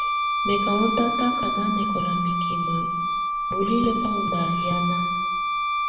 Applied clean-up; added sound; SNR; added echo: none; Wind instrument, woodwind instrument; -2 dB; reverberation time 1.1 s.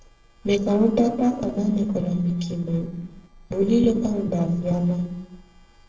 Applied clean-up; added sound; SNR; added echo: neural separator model SepFormer DNS4.